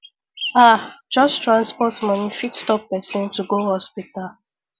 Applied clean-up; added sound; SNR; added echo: none; none; none; none.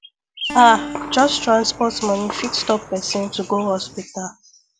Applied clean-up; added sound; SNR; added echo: none; Gunshot, gunfire + Acoustic guitar; 13 dB; none.